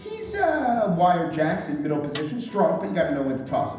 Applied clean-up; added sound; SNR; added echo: none; Snare drum; 16 dB; reverberation time 0.9 s.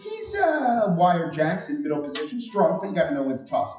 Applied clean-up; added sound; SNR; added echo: classical method WPE with log-MMSE.